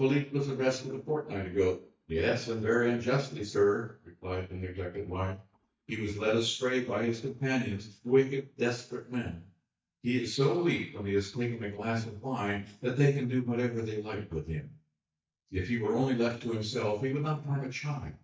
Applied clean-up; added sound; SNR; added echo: neural mask model DeepFilterNet 3.